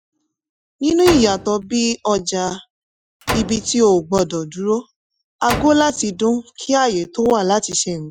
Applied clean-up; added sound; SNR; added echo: classical method Wiener filter.